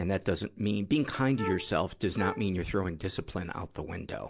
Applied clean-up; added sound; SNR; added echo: none; Wind instrument, woodwind instrument; 9 dB; none.